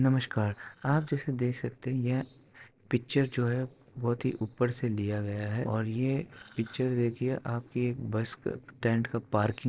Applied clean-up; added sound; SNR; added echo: neural separator model SepFormer DNS4.